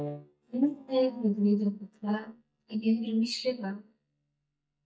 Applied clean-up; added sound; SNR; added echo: neural mask model DeepFilterNet 3.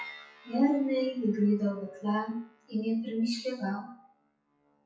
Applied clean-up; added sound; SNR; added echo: classical method WPE with log-MMSE.